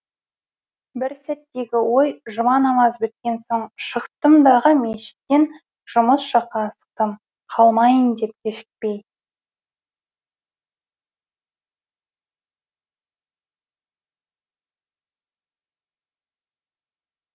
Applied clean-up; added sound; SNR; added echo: none; none; none; none.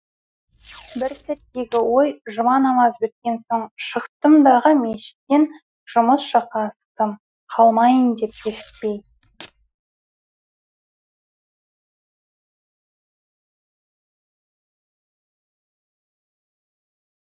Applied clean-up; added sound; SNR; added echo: classical method Wiener filter.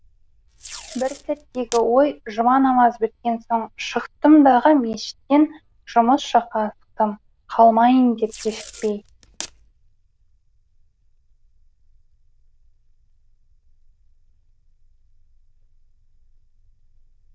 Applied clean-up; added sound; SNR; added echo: neural diffusion model UNIVERSE++.